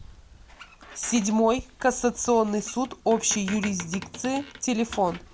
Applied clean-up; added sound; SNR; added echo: none; Squeak; 16 dB; none.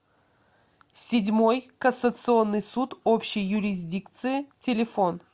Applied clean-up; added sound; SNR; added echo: none; none; none; none.